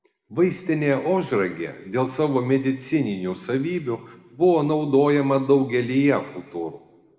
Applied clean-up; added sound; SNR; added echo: none; none; none; reverberation time 1.2 s.